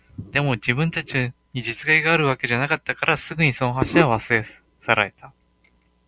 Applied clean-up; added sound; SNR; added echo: none; none; none; none.